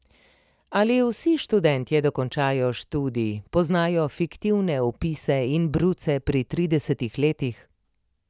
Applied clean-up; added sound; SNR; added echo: none; none; none; none.